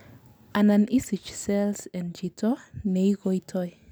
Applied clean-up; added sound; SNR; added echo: none; none; none; none.